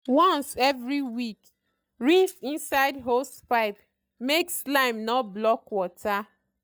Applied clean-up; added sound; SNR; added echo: neural mask model DeepFilterNet 3.